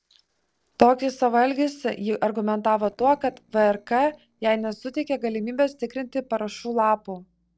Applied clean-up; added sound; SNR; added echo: neural separator model SepFormer DNS4.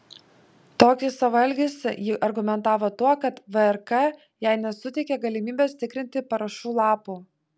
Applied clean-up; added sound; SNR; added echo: none; none; none; none.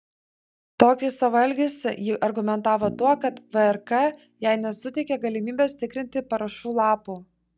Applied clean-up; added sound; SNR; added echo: neural mask model DeepFilterNet 3.